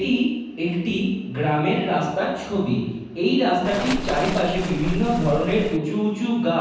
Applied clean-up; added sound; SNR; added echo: none; Waves, surf; 8 dB; reverberation time 1.1 s.